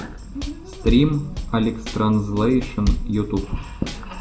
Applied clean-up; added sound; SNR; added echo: none; Drum kit; 7 dB; reverberation time 0.4 s.